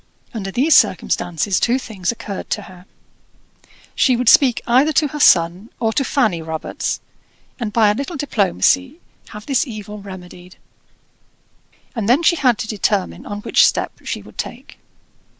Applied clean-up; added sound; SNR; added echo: none; none; none; none.